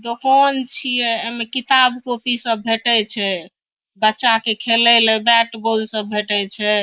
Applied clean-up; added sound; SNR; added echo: neural mask model Resemble Enhance denoiser.